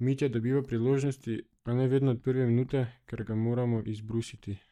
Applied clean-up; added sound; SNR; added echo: neural mask model DeepFilterNet 3.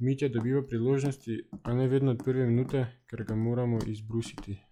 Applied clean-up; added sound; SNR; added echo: classical method log-MMSE.